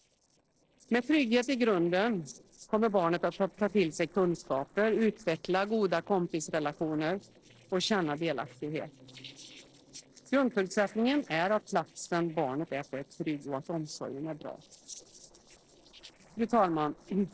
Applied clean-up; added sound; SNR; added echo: neural separator model SepFormer DNS4.